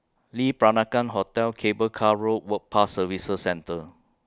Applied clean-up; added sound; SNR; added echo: none; none; none; none.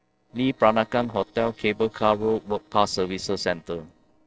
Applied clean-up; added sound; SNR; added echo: neural separator model SepFormer DNS4.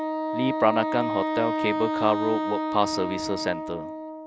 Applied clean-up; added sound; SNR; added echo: none; Wind instrument, woodwind instrument; 1 dB; none.